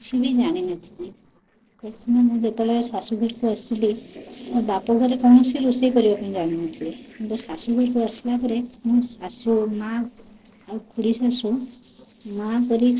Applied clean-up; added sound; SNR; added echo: neural separator model SepFormer DNS4.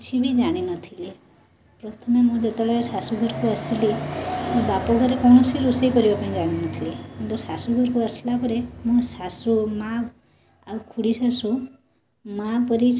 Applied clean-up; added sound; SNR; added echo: none; none; none; none.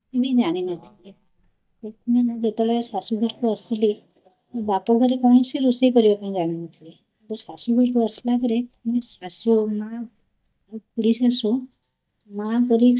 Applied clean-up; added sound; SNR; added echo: neural mask model DeepFilterNet 3.